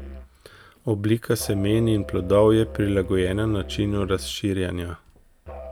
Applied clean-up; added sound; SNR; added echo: none; Musical instrument; 15 dB; none.